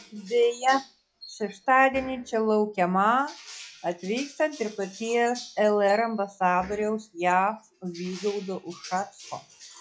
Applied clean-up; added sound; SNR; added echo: classical method log-MMSE.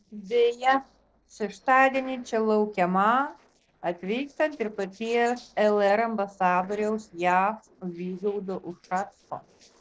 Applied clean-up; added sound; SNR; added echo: neural separator model SepFormer DNS4.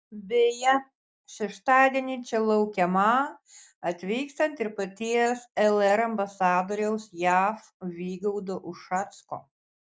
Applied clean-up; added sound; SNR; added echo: none; none; none; none.